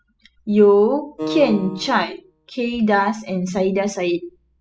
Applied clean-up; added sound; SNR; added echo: classical method spectral subtraction.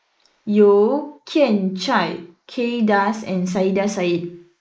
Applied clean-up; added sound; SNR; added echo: neural mask model Resemble Enhance denoiser.